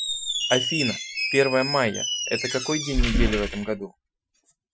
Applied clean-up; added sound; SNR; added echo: classical method Wiener filter.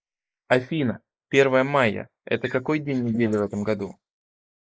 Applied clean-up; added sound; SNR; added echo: neural mask model Resemble Enhance denoiser.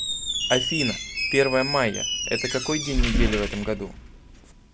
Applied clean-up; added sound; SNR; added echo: none; Squeak; 1 dB; none.